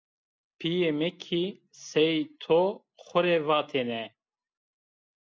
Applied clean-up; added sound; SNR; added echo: none; none; none; none.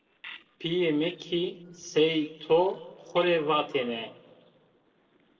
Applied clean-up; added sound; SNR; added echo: neural separator model SepFormer DNS4.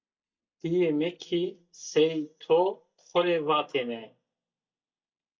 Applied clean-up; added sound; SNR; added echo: neural mask model DeepFilterNet 3.